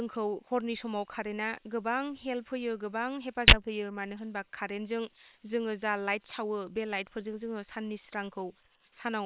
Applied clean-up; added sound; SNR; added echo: neural separator model SepFormer WHAM!.